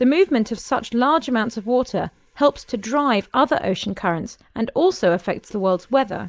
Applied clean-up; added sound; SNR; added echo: neural mask model Resemble Enhance denoiser.